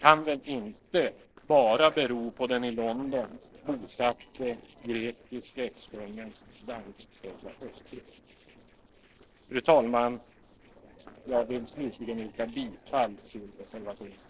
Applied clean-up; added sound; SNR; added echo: neural separator model SepFormer DNS4.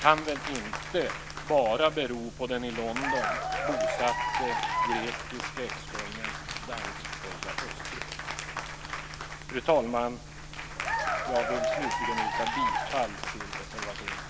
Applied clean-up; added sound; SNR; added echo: none; Applause / Cheering; 1 dB; none.